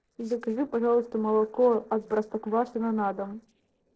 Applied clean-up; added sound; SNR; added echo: neural separator model SepFormer DNS4.